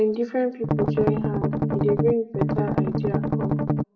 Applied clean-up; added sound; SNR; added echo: none; Strum; -3 dB; reverberation time 0.9 s.